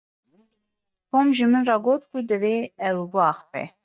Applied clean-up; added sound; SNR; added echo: neural mask model DeepFilterNet 3.